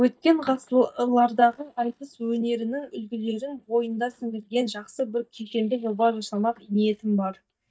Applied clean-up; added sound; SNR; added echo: neural mask model DeepFilterNet 3.